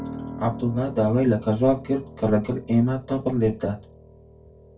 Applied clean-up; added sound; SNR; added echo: none; Piano; 15 dB; reverberation time 0.2 s.